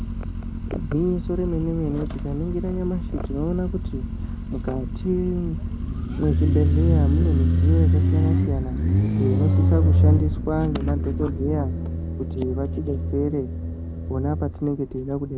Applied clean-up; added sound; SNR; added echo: none; Motorcycle; -4 dB; none.